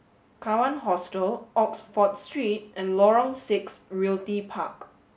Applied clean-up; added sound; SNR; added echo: none; none; none; none.